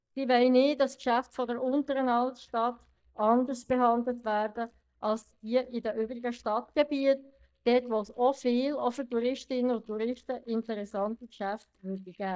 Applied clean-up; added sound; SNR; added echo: neural mask model DeepFilterNet 3.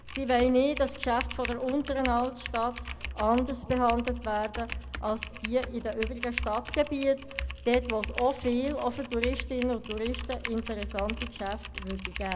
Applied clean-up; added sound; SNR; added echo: none; Typing; 7 dB; none.